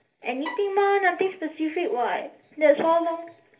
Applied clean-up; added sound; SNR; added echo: none; Bowed string instrument; 14 dB; reverberation time 0.3 s.